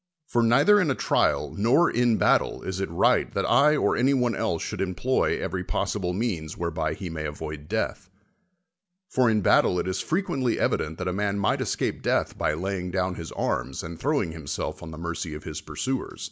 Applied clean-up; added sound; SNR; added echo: none; none; none; none.